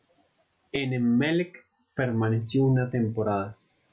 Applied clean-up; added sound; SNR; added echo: none; none; none; none.